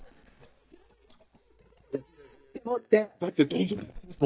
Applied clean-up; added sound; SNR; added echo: neural mask model DeepFilterNet 3.